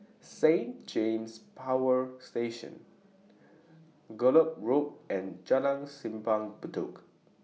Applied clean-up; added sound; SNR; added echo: none; none; none; none.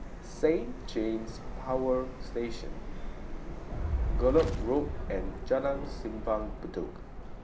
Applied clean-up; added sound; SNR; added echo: none; Fire + Subway, metro, underground; 3 dB; none.